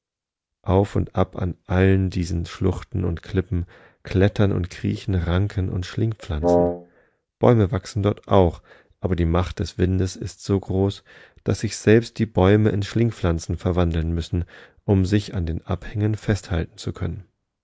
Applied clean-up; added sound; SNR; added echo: none; Wind instrument, woodwind instrument; -1 dB; none.